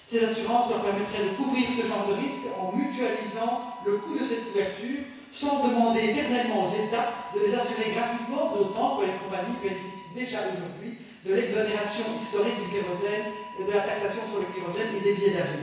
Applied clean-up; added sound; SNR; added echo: none; Wind instrument, woodwind instrument; 16 dB; reverberation time 1.1 s.